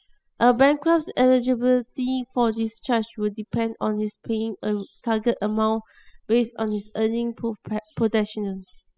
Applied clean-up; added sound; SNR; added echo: classical method spectral subtraction.